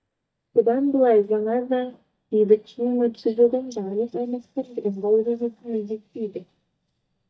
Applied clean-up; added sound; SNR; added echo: neural mask model DeepFilterNet 3.